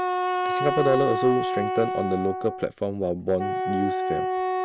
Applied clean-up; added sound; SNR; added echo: none; Wind instrument, woodwind instrument; 1 dB; none.